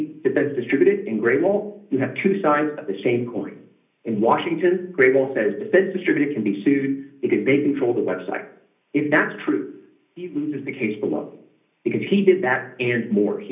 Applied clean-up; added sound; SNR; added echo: none; none; none; reverberation time 0.5 s.